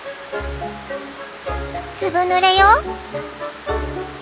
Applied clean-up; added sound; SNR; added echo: none; none; none; none.